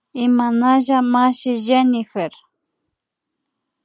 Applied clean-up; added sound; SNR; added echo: none; none; none; none.